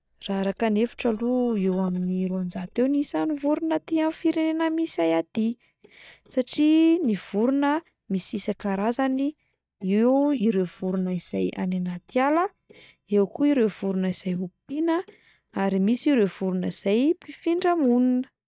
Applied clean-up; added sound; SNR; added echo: neural mask model DeepFilterNet 3.